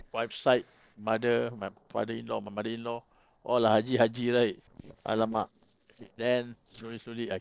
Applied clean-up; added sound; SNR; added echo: neural separator model SepFormer DNS4.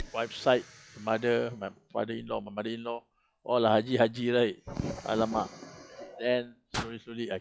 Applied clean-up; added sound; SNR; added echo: classical method log-MMSE.